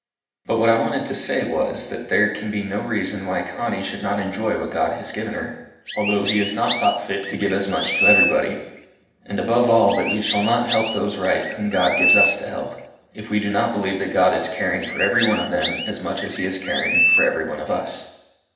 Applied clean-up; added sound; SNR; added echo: none; Chirp, tweet; 0 dB; reverberation time 0.8 s.